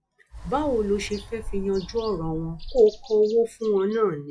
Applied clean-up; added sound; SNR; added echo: classical method log-MMSE.